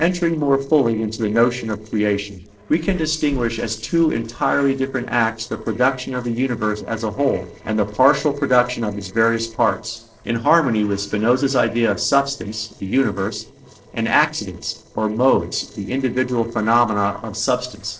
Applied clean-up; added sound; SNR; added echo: neural separator model SepFormer DNS4.